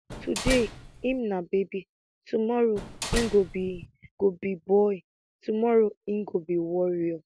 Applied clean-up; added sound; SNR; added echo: none; Slam; 6 dB; none.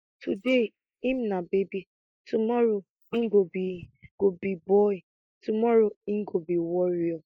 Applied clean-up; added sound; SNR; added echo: neural mask model Resemble Enhance denoiser.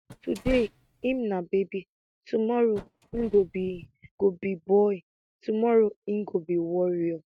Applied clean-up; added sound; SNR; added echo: neural mask model RNNoise.